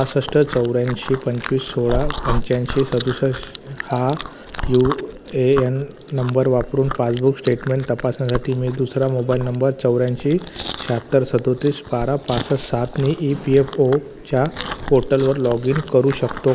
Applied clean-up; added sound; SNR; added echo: none; Chewing, mastication; 11 dB; none.